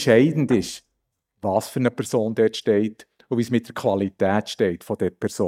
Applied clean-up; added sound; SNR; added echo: neural mask model DeepFilterNet 3.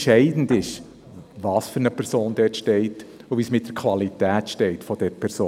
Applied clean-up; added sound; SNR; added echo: none; Guitar; 20 dB; none.